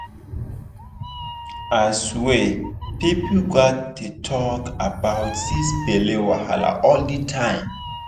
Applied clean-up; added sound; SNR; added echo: none; Meow; 10 dB; none.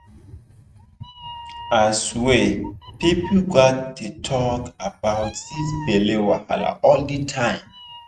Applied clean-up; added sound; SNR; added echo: neural mask model RNNoise.